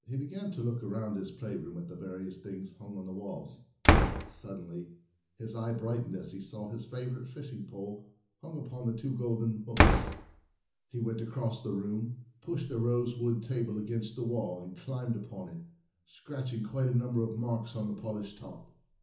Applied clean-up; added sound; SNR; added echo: none; Slam; -5 dB; reverberation time 0.7 s.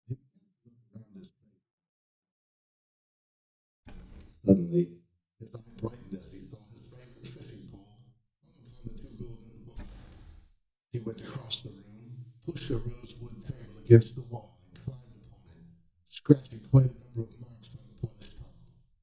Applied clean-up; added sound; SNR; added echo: neural mask model DeepFilterNet 3.